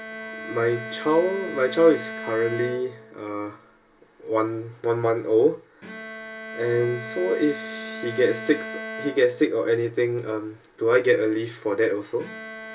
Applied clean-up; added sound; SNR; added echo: none; Bowed string instrument; 13 dB; reverberation time 0.1 s.